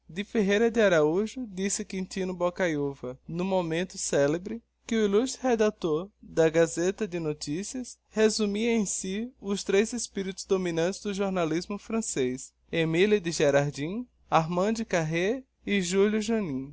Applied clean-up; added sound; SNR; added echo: none; none; none; none.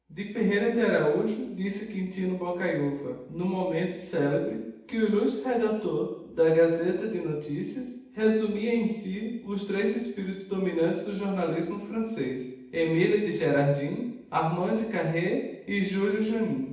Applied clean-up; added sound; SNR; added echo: none; none; none; reverberation time 0.9 s.